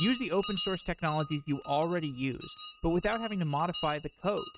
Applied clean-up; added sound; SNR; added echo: neural mask model RNNoise.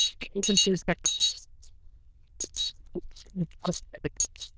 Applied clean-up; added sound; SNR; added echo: neural diffusion model UNIVERSE++.